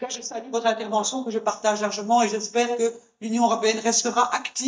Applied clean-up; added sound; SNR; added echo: neural mask model DeepFilterNet 3.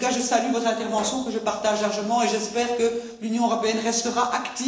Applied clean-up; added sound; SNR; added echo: neural separator model SepFormer DNS4.